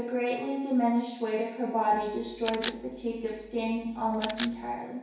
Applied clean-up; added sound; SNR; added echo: none; Camera; 12 dB; reverberation time 1.0 s.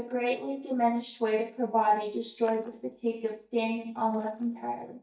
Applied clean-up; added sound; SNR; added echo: neural mask model DeepFilterNet 3.